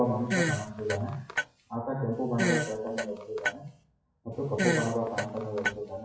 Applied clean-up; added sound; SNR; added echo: classical method WPE with log-MMSE.